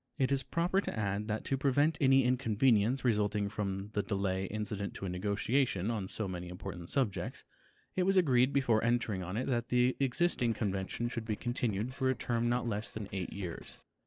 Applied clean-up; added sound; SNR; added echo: neural separator model SepFormer DNS4.